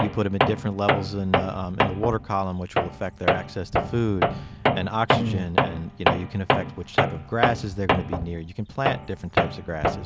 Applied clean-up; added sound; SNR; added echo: none; Tools; -2 dB; none.